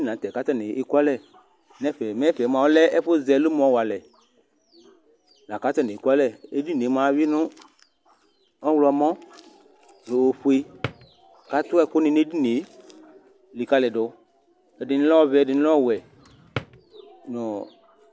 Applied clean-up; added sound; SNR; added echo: none; Drawer open or close; 15 dB; none.